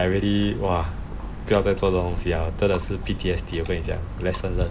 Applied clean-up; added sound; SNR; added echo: none; Chewing, mastication; 8 dB; none.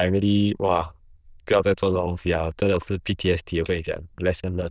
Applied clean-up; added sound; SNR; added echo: neural diffusion model UNIVERSE++.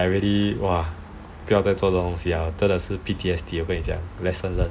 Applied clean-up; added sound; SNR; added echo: none; none; none; none.